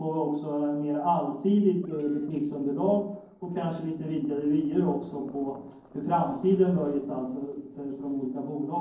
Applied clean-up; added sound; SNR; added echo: neural separator model SepFormer DNS4.